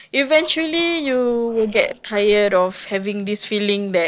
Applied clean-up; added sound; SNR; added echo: neural separator model SepFormer DNS4.